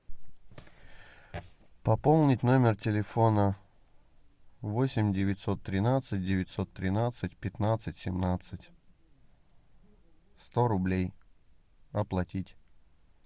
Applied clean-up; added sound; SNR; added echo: none; none; none; none.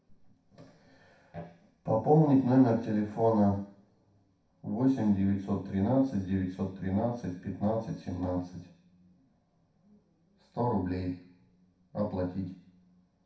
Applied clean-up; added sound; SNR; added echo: none; none; none; reverberation time 0.6 s.